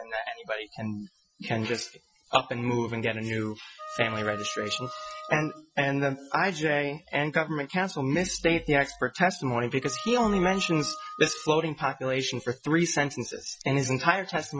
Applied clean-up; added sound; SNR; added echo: classical method Wiener filter.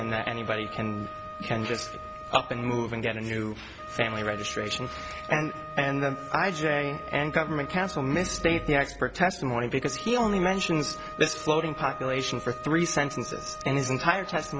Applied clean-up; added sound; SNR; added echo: none; Wind instrument, woodwind instrument; 12 dB; none.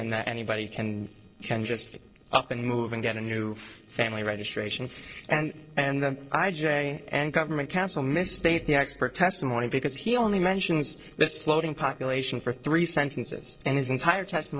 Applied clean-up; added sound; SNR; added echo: neural separator model SepFormer DNS4.